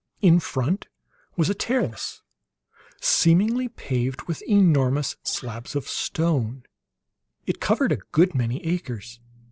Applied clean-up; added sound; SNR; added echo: neural separator model SepFormer DNS4.